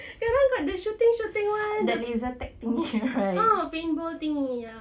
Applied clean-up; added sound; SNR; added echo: none; none; none; none.